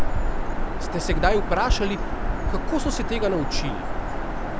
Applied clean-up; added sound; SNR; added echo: none; Bird vocalization, bird call, bird song; -4 dB; none.